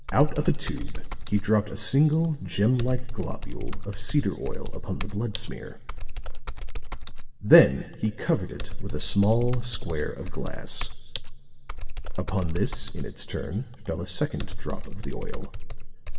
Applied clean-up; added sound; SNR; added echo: none; Computer keyboard; 0 dB; reverberation time 2.4 s.